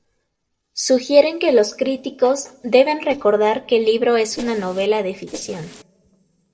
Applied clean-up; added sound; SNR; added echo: neural separator model SepFormer DNS4.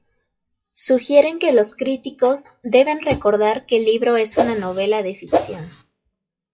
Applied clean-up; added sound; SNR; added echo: classical method WPE with log-MMSE.